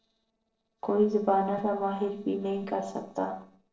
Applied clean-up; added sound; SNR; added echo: neural separator model SepFormer DNS4.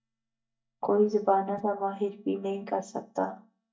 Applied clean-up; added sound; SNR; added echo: neural mask model DeepFilterNet 3.